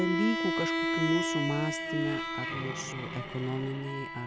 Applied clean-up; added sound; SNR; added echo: none; Bowed string instrument; -1 dB; none.